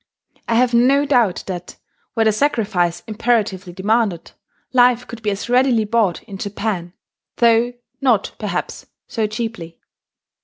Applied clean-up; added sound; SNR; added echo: none; none; none; none.